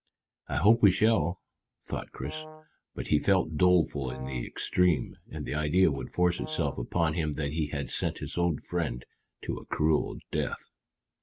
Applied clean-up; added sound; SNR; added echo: neural mask model RNNoise.